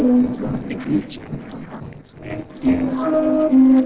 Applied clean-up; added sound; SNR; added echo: neural separator model SepFormer DNS4.